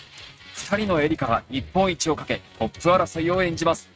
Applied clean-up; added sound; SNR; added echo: neural mask model RNNoise.